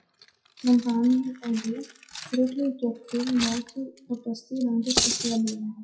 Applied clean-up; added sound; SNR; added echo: classical method WPE with log-MMSE.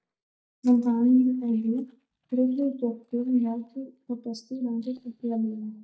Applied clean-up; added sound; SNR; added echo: neural mask model DeepFilterNet 3.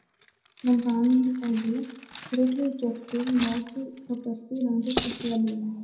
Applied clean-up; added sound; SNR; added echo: none; Cutlery, silverware; 8 dB; reverberation time 0.7 s.